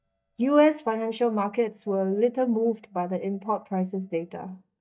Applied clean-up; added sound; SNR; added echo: neural mask model DeepFilterNet 3.